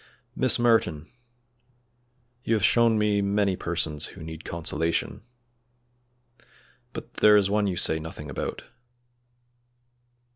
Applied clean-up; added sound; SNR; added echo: none; none; none; none.